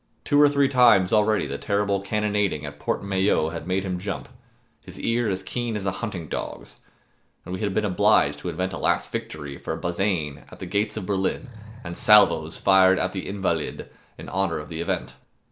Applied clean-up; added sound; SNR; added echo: none; Animal; 19 dB; none.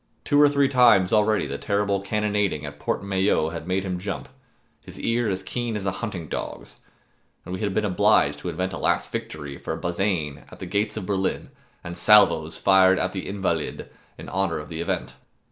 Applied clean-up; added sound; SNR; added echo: none; none; none; none.